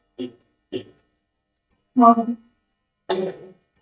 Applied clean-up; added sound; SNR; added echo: neural mask model DeepFilterNet 3.